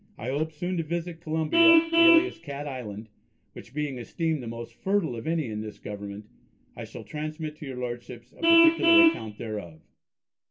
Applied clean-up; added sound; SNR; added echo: none; Vehicle horn, car horn, honking; -3 dB; reverberation time 0.2 s.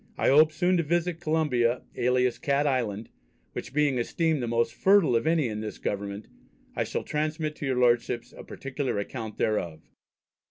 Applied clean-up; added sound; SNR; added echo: none; none; none; none.